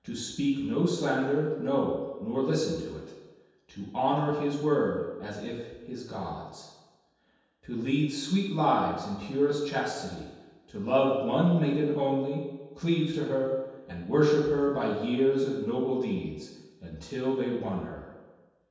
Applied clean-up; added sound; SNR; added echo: none; none; none; reverberation time 1.2 s.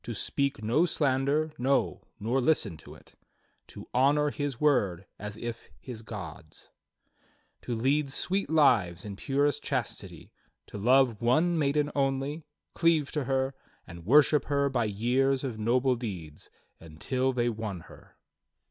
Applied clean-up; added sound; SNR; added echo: none; none; none; none.